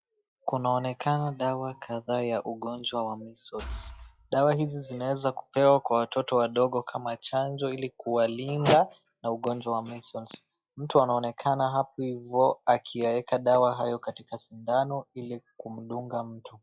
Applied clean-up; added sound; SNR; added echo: classical method log-MMSE.